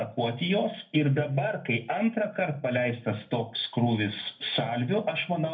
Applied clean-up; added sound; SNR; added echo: none; none; none; reverberation time 0.3 s.